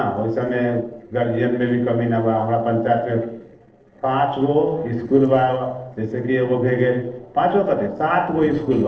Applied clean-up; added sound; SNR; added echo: neural separator model SepFormer DNS4.